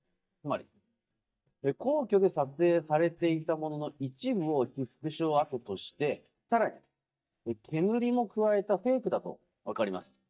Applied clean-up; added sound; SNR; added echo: neural mask model DeepFilterNet 3.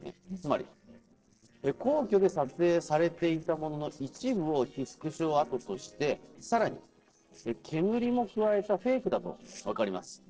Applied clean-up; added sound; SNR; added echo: neural separator model SepFormer DNS4.